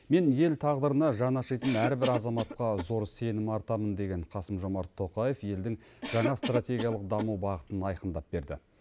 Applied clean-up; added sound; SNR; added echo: none; Cough; 10 dB; none.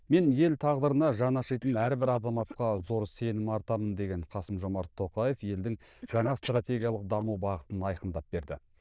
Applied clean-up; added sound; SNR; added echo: neural diffusion model UNIVERSE++.